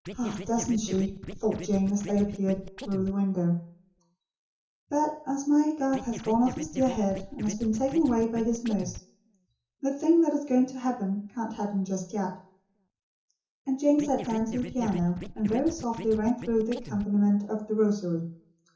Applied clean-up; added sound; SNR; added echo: none; Scratching (performance technique); 12 dB; reverberation time 0.7 s.